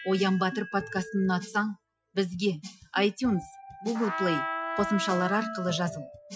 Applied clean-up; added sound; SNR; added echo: classical method Wiener filter.